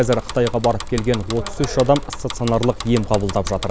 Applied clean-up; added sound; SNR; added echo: none; Bicycle; 9 dB; none.